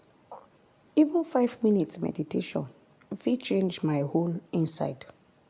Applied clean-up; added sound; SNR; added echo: none; none; none; none.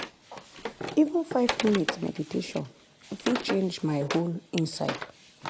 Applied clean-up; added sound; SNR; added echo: none; Wood; 8 dB; none.